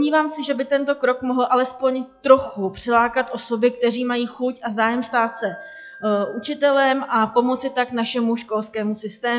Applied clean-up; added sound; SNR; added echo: classical method log-MMSE.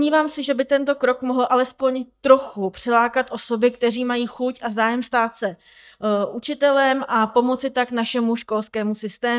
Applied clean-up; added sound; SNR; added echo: neural mask model DeepFilterNet 3.